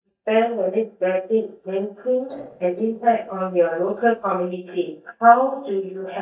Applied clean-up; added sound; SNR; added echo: neural mask model DeepFilterNet 3.